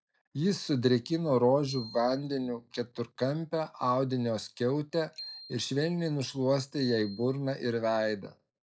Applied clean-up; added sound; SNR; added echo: classical method log-MMSE.